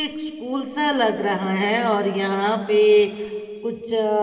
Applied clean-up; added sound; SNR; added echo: none; none; none; reverberation time 2.6 s.